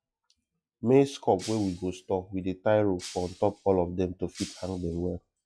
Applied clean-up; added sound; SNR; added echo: classical method log-MMSE.